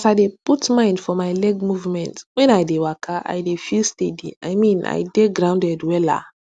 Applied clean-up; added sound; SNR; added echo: none; none; none; none.